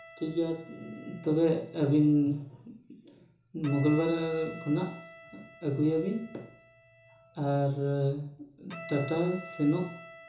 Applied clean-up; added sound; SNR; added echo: none; Bowed string instrument; 18 dB; reverberation time 0.6 s.